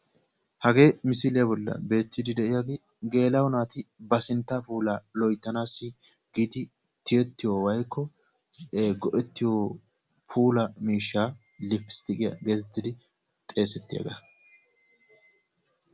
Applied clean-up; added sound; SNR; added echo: none; none; none; none.